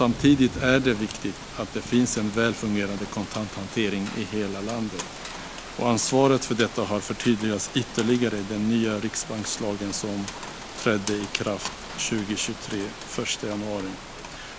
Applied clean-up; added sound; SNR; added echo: none; Rain; 12 dB; none.